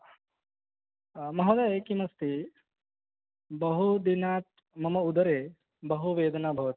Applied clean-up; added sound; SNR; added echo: none; none; none; none.